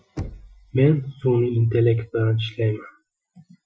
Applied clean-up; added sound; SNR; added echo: classical method Wiener filter.